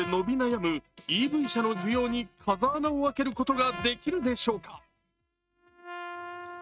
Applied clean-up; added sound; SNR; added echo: neural mask model RNNoise.